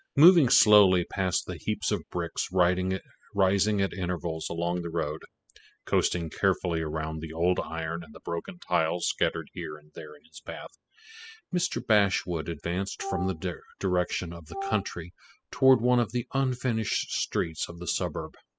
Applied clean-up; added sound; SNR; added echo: classical method spectral subtraction.